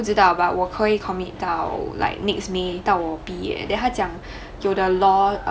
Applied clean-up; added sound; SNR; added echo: none; none; none; none.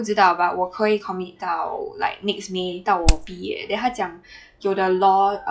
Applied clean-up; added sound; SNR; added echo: classical method log-MMSE.